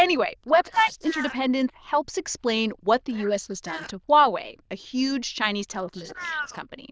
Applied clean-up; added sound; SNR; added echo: neural diffusion model UNIVERSE++.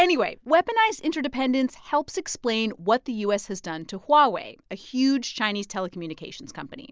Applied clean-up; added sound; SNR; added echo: none; none; none; none.